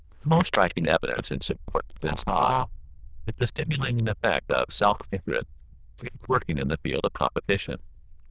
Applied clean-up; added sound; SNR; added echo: neural diffusion model UNIVERSE++.